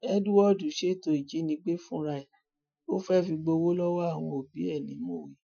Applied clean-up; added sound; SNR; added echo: classical method Wiener filter.